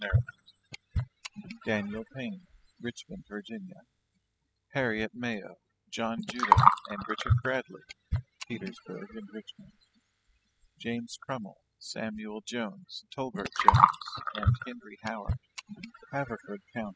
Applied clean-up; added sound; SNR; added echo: classical method spectral subtraction.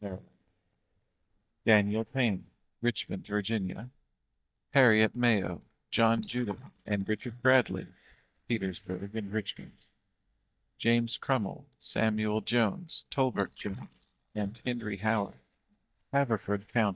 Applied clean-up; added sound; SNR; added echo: neural mask model DeepFilterNet 3.